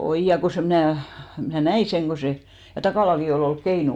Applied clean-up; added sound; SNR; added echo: none; none; none; none.